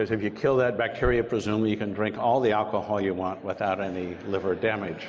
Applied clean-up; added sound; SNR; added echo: none; none; none; none.